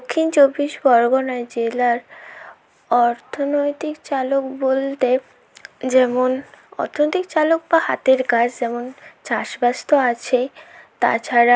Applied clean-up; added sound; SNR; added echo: none; none; none; none.